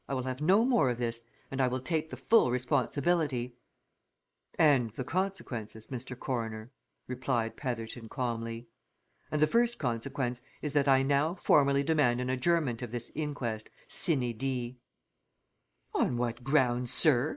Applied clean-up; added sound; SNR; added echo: neural mask model Resemble Enhance denoiser.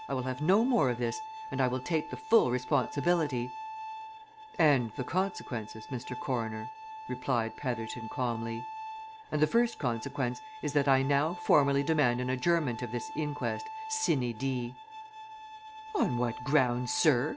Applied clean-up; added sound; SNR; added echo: none; Bowed string instrument; 12 dB; none.